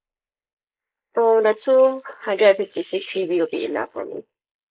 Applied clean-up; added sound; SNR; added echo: neural mask model Resemble Enhance denoiser.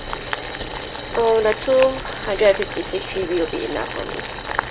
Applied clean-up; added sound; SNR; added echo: none; Boiling; 7 dB; none.